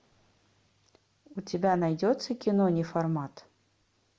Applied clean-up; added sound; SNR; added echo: none; none; none; none.